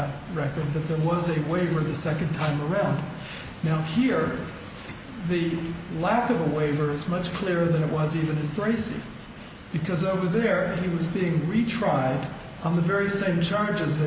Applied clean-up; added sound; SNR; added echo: none; none; none; none.